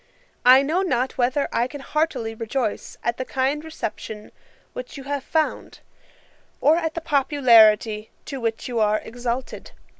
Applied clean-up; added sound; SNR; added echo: none; none; none; none.